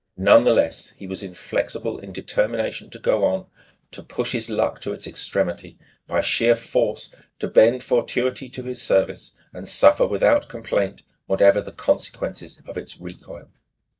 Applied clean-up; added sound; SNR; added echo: neural mask model DeepFilterNet 3.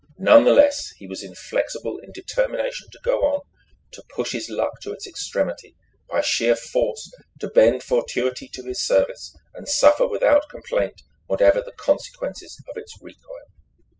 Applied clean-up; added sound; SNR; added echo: classical method spectral subtraction.